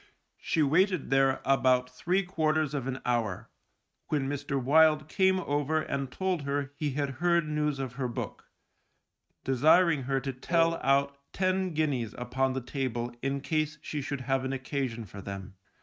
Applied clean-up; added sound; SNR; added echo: neural mask model RNNoise.